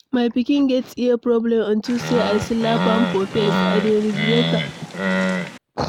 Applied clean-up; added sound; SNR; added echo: none; Animal; 2 dB; none.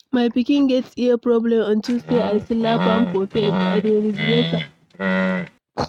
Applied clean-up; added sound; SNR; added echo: neural mask model RNNoise.